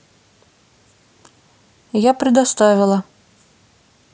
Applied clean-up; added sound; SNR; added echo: none; none; none; none.